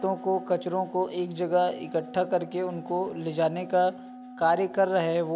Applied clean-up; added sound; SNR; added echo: none; Wind instrument, woodwind instrument; 17 dB; none.